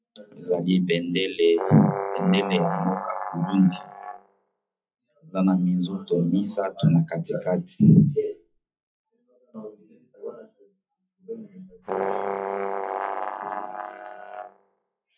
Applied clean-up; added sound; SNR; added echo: classical method WPE with log-MMSE.